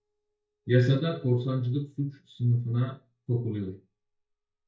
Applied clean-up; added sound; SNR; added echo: neural mask model DeepFilterNet 3.